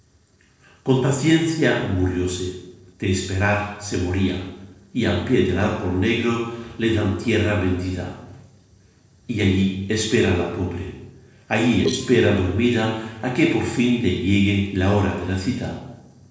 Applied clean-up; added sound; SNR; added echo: neural separator model SepFormer DNS4.